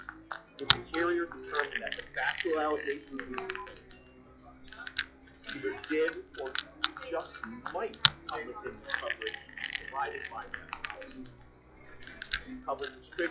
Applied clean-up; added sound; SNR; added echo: classical method log-MMSE.